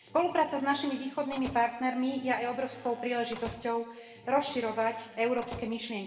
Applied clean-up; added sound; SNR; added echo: none; Slam; 18 dB; reverberation time 1.3 s.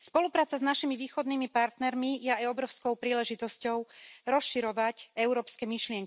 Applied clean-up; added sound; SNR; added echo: none; none; none; none.